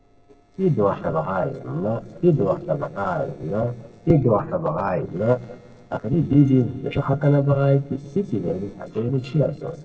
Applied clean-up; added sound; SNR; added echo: neural separator model SepFormer DNS4.